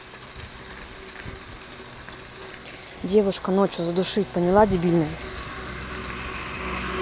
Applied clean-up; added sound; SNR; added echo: none; none; none; none.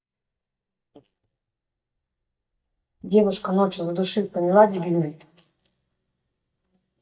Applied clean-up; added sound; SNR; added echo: neural mask model DeepFilterNet 3.